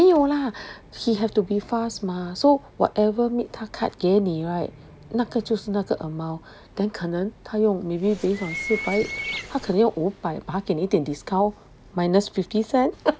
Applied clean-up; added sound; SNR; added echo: none; Bird; 9 dB; none.